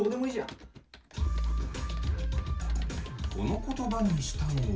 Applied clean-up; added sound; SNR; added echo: none; Computer keyboard; 20 dB; reverberation time 0.3 s.